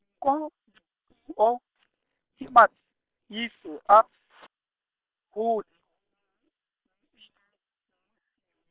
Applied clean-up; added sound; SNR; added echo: neural separator model SepFormer WHAM!.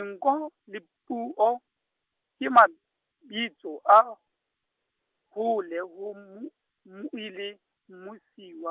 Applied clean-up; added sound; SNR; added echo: none; none; none; none.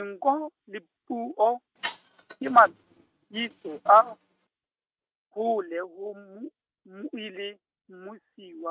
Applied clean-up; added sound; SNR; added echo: neural mask model RNNoise.